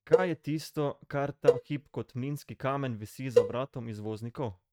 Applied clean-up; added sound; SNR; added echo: neural mask model RNNoise.